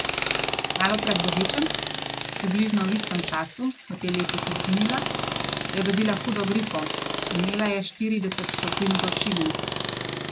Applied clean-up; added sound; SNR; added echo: none; Tools; -3 dB; none.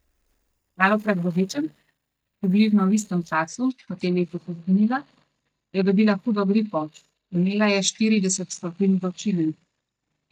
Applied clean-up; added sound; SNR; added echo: neural mask model DeepFilterNet 3.